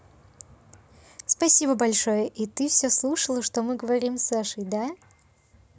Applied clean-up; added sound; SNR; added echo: none; none; none; none.